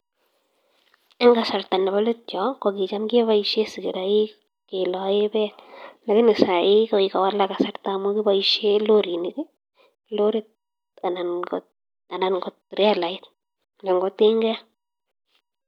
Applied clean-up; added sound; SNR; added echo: none; none; none; none.